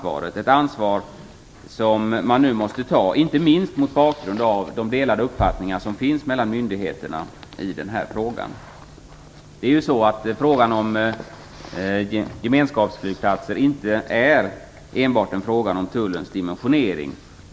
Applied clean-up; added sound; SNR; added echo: none; none; none; none.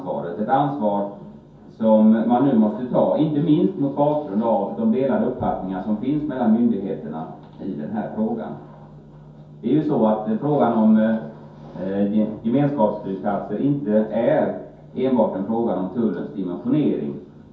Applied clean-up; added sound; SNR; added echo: none; none; none; reverberation time 0.6 s.